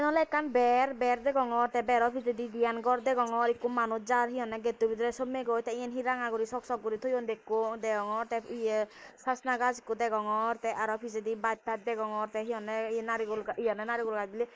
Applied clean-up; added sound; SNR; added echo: neural mask model Resemble Enhance denoiser.